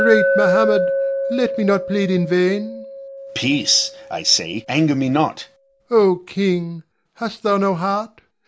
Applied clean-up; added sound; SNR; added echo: none; Glass; 5 dB; none.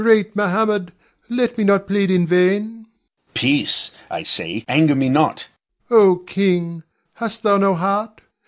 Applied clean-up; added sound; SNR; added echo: none; none; none; none.